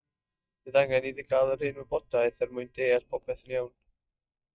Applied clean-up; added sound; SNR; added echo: neural mask model DeepFilterNet 3.